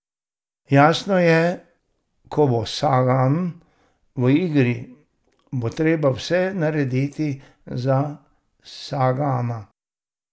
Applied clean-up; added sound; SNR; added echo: none; none; none; none.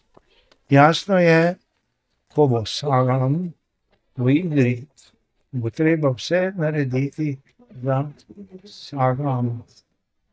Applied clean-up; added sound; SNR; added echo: neural mask model DeepFilterNet 3.